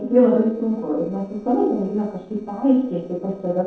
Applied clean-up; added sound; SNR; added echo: neural separator model SepFormer DNS4.